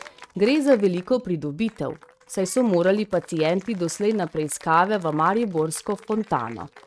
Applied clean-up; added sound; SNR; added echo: neural mask model RNNoise.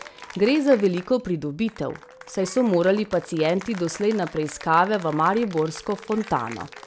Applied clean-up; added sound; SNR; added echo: none; Applause / Cheering; 19 dB; none.